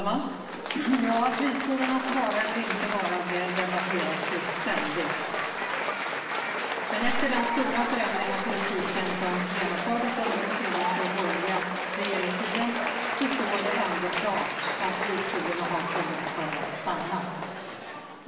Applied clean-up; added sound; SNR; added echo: none; Applause / Cheering; 0 dB; reverberation time 1.2 s.